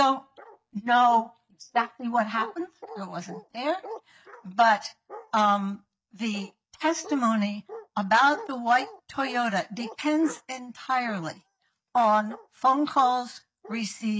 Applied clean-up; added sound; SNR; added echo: neural mask model DeepFilterNet 3.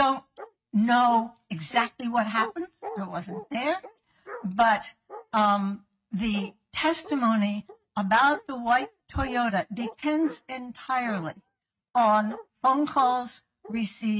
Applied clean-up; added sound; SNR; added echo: neural mask model RNNoise.